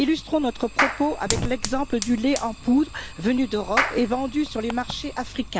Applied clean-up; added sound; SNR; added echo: none; Fire + Clapping; 6 dB; none.